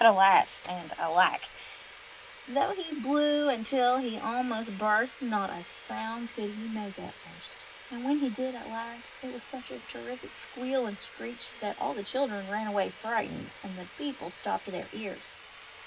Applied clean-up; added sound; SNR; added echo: none; Sawing; 12 dB; none.